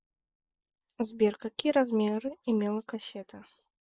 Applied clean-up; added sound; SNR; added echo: neural mask model Resemble Enhance denoiser.